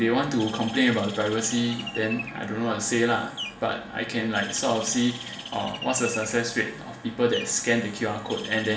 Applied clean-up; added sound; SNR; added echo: none; Bird; 14 dB; reverberation time 1.6 s.